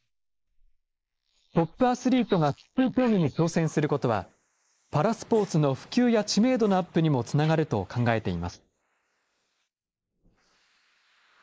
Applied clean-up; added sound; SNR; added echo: neural mask model Resemble Enhance denoiser.